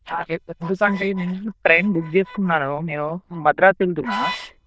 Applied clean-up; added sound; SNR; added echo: neural diffusion model UNIVERSE++.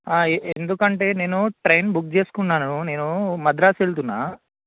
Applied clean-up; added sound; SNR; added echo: none; none; none; none.